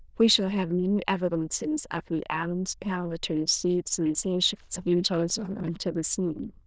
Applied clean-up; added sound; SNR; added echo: neural diffusion model UNIVERSE++.